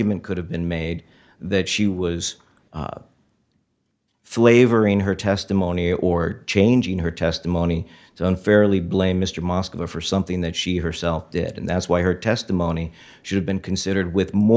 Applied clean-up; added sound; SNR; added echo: none; none; none; none.